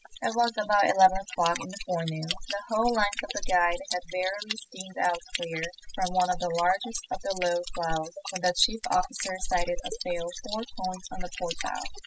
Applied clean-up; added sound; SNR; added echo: classical method spectral subtraction.